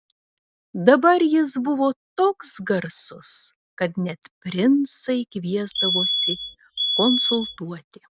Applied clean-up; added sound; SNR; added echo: none; Alarm; 1 dB; none.